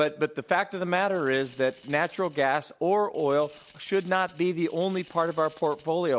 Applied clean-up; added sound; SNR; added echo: none; Tambourine; 12 dB; none.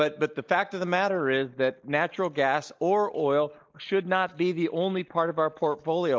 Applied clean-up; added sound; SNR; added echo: neural mask model Resemble Enhance denoiser.